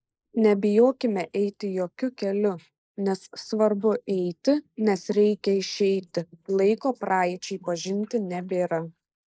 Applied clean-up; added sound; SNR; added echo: neural mask model Resemble Enhance denoiser.